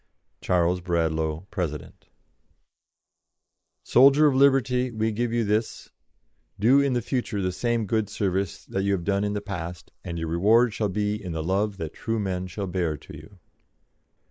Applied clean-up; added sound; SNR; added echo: neural mask model Resemble Enhance denoiser.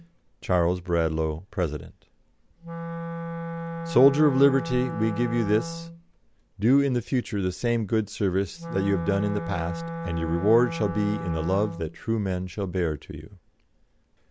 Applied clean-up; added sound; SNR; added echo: none; Wind instrument, woodwind instrument; 10 dB; none.